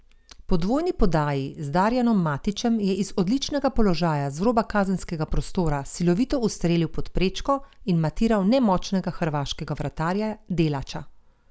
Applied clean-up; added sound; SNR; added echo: none; none; none; none.